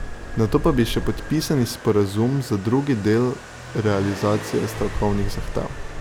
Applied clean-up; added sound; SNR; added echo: none; Motorcycle + Bird; 8 dB; none.